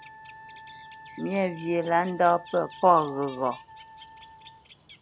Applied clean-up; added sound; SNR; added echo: none; Wind instrument, woodwind instrument + Bird; 19 dB; none.